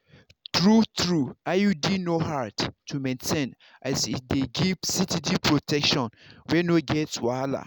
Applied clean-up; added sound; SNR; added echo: none; none; none; none.